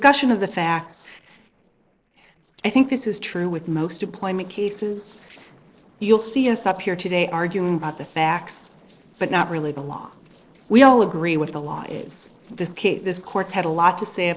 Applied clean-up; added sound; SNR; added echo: neural separator model SepFormer DNS4.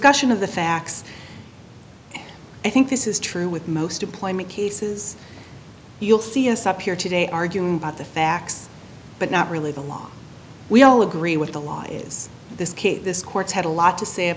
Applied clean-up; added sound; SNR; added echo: none; none; none; none.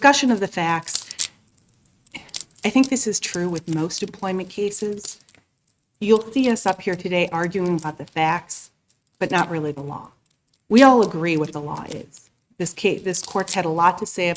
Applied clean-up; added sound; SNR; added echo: neural mask model RNNoise.